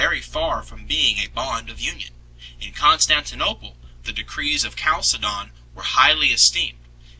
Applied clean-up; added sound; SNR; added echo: none; none; none; none.